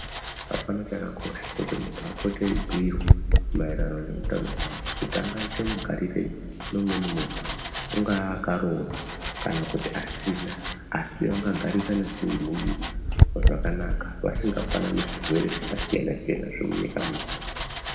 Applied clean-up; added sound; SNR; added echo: none; Domestic sounds, home sounds; -1 dB; reverberation time 1.9 s.